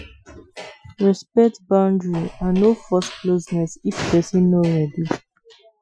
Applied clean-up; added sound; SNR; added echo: classical method Wiener filter.